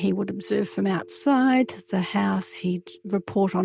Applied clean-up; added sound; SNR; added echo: neural mask model RNNoise.